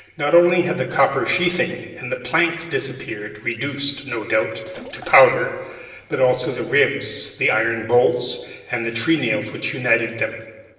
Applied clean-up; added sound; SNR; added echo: neural separator model SepFormer DNS4.